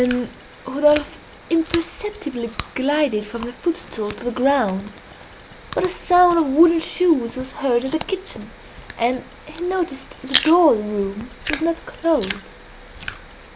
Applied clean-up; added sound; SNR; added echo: none; Chewing, mastication; 13 dB; none.